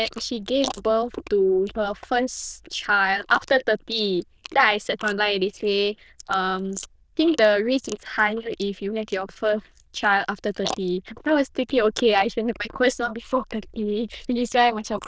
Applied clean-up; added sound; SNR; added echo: neural diffusion model UNIVERSE++.